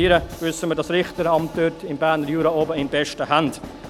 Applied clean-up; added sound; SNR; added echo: none; Train; 16 dB; none.